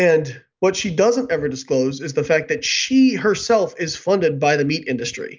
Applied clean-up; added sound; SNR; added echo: none; none; none; none.